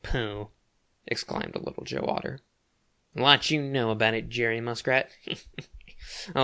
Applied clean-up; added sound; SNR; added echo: none; none; none; none.